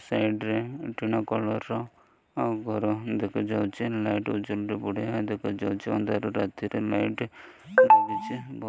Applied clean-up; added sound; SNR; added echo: none; none; none; none.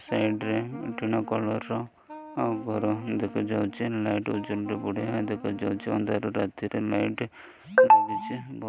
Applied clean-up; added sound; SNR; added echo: none; Wind instrument, woodwind instrument; 16 dB; none.